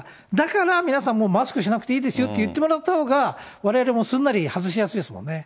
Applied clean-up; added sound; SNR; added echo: none; none; none; none.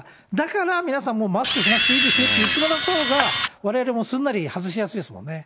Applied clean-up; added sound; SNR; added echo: none; Camera; -3 dB; none.